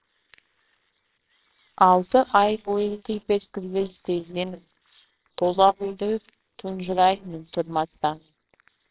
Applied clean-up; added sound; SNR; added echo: neural separator model SepFormer WHAMR!.